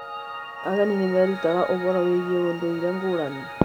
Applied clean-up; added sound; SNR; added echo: none; Piano; 11 dB; none.